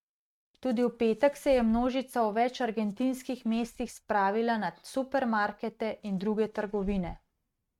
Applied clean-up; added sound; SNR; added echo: neural mask model RNNoise.